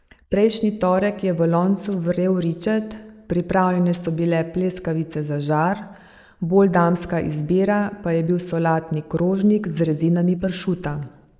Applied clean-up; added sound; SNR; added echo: neural mask model Resemble Enhance denoiser.